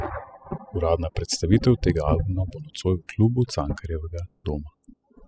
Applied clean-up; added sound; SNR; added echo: classical method spectral subtraction.